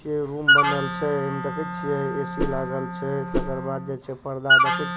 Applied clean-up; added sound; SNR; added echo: none; Wind instrument, woodwind instrument + Whoosh, swoosh, swish; -4 dB; none.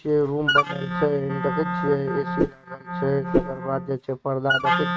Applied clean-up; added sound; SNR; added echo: neural mask model RNNoise.